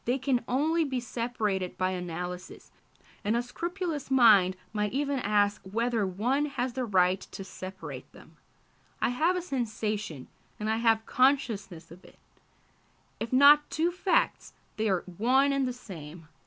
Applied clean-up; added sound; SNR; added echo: none; none; none; none.